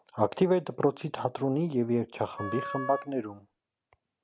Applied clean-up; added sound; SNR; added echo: none; Wind instrument, woodwind instrument; 11 dB; none.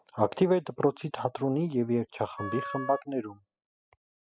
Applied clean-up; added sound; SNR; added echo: classical method spectral subtraction.